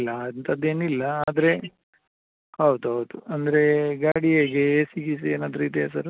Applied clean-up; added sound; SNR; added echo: none; none; none; none.